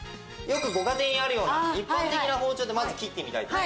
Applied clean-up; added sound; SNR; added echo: none; none; none; none.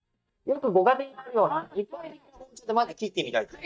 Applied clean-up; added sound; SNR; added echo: neural mask model DeepFilterNet 3.